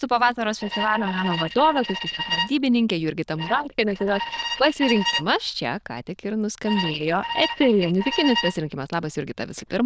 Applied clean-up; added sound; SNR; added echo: neural diffusion model UNIVERSE++.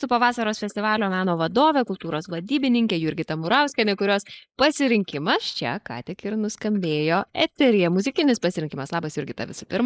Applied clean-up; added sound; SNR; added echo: neural mask model Resemble Enhance denoiser.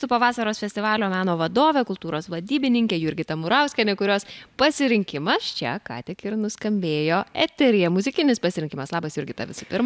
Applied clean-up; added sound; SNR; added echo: none; none; none; none.